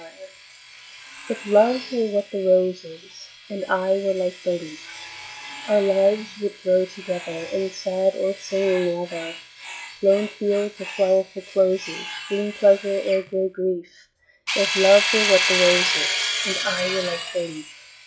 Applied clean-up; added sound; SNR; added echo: classical method log-MMSE.